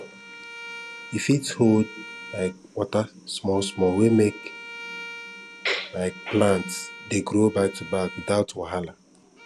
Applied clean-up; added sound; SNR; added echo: none; Bowed string instrument; 16 dB; none.